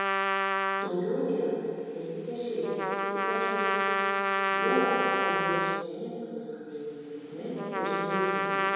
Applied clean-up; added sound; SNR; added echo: none; Trumpet; -3 dB; reverberation time 2.1 s.